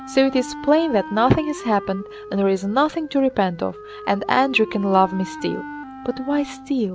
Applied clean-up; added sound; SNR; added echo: none; Wind instrument, woodwind instrument; 14 dB; none.